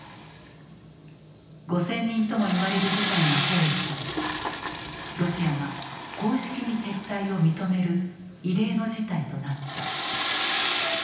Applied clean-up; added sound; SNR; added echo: none; Toilet flush / Water; 2 dB; reverberation time 0.9 s.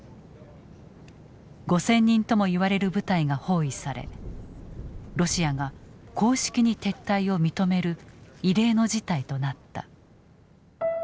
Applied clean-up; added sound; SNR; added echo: none; none; none; none.